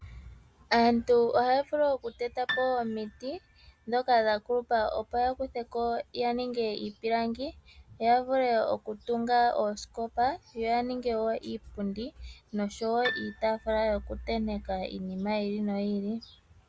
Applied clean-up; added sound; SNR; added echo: none; Piano; 11 dB; none.